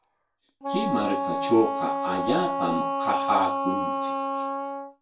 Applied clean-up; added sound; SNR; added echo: none; Wind instrument, woodwind instrument; 0 dB; reverberation time 0.2 s.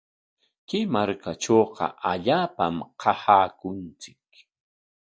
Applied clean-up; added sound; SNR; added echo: none; none; none; none.